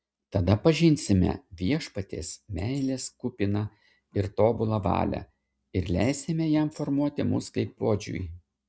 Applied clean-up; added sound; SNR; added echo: neural mask model RNNoise.